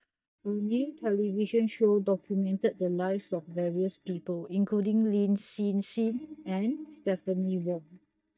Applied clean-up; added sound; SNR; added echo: neural mask model DeepFilterNet 3.